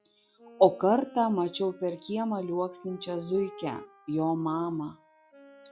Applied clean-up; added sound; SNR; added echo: classical method log-MMSE.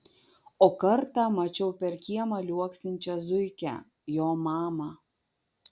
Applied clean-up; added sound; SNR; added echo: none; none; none; none.